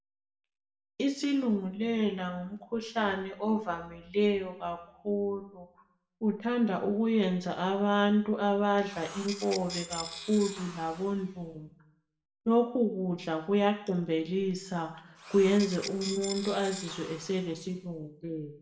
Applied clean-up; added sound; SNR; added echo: none; Tools; 13 dB; reverberation time 0.6 s.